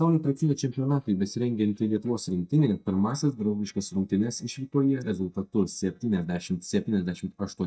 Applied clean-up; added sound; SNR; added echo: neural mask model DeepFilterNet 3.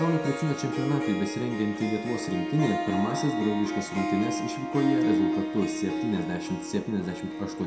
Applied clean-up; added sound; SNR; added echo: none; Harp; 1 dB; reverberation time 0.6 s.